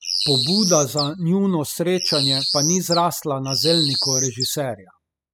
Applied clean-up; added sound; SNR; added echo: classical method spectral subtraction.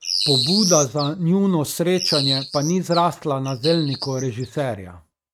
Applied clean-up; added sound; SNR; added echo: neural mask model RNNoise.